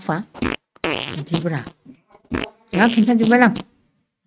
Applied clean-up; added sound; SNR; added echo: neural mask model RNNoise.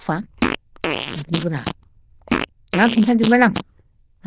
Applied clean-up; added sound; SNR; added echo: neural diffusion model UNIVERSE++.